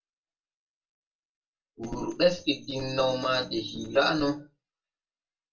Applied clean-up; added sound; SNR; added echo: none; none; none; reverberation time 0.2 s.